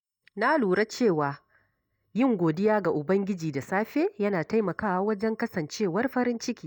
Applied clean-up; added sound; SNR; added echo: neural mask model DeepFilterNet 3.